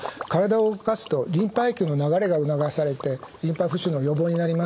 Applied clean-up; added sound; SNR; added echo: none; Liquid; 18 dB; none.